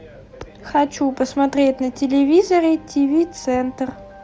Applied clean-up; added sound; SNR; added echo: none; none; none; none.